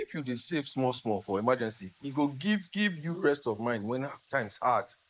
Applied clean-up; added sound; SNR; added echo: neural mask model Resemble Enhance denoiser.